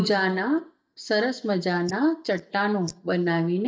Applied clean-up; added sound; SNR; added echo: neural mask model DeepFilterNet 3.